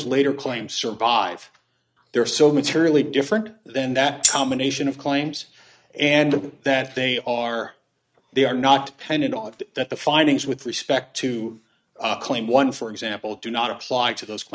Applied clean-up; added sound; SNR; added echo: neural mask model RNNoise.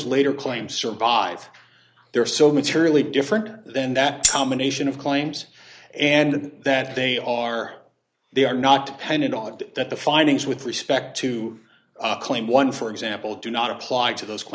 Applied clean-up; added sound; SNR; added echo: neural mask model Resemble Enhance denoiser.